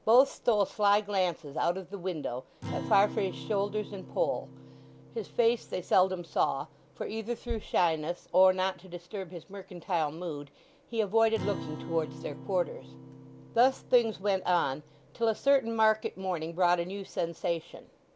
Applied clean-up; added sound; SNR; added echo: none; Acoustic guitar; 17 dB; none.